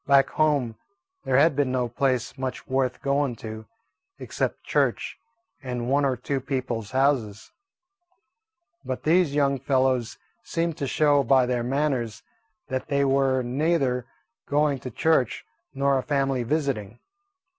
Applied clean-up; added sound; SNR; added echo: none; none; none; none.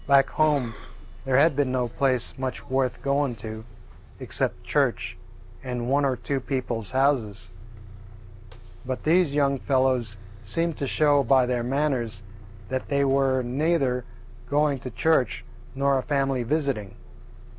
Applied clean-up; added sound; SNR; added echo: none; Bus; 14 dB; none.